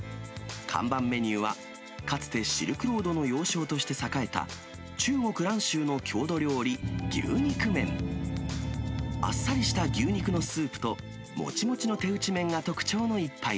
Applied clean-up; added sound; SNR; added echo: none; Engine; 1 dB; none.